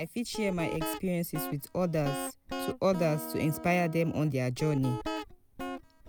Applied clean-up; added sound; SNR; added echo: none; Guitar; 9 dB; none.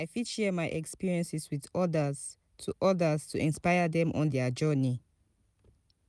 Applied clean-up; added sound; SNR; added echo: none; none; none; none.